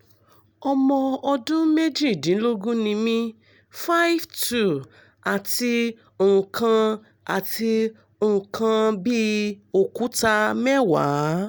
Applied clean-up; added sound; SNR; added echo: none; none; none; none.